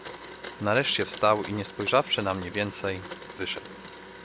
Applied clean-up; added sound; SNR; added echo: none; Domestic sounds, home sounds; 13 dB; none.